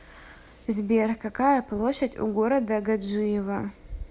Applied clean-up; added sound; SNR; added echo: none; none; none; none.